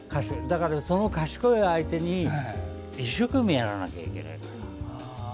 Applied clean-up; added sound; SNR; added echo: none; none; none; none.